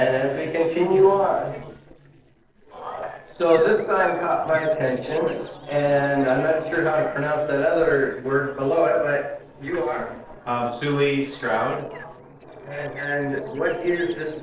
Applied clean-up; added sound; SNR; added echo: neural separator model SepFormer DNS4.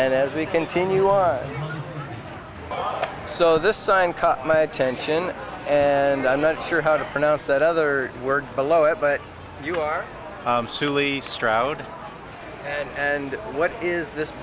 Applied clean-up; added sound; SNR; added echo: none; none; none; none.